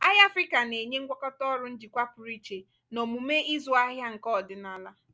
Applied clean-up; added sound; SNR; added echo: none; none; none; none.